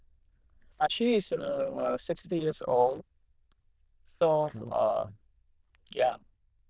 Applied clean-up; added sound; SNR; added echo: neural diffusion model UNIVERSE++.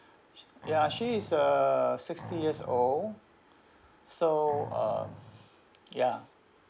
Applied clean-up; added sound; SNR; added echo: none; Animal; 14 dB; none.